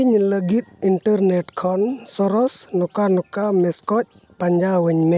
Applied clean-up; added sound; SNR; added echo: none; none; none; none.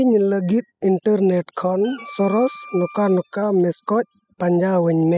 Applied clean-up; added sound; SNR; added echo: classical method spectral subtraction.